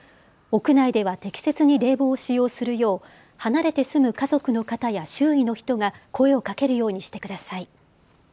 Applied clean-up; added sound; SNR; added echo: none; none; none; none.